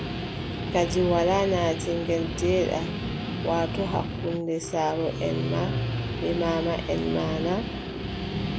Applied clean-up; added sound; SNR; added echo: none; Guitar; 3 dB; none.